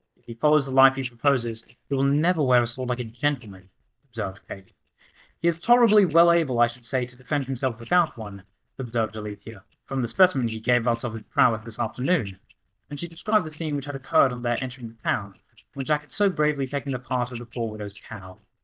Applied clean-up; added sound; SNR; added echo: neural mask model DeepFilterNet 3.